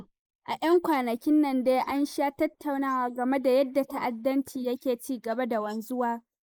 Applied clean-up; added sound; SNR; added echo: neural mask model Resemble Enhance denoiser.